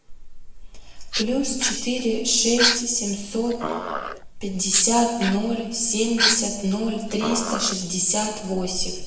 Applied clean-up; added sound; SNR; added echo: none; Dog; 6 dB; reverberation time 1.0 s.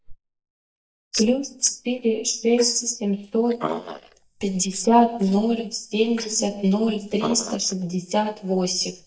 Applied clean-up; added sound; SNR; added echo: neural mask model DeepFilterNet 3.